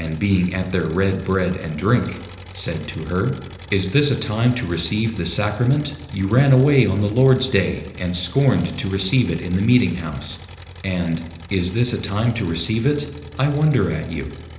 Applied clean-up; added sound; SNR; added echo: none; Engine; 17 dB; reverberation time 1.0 s.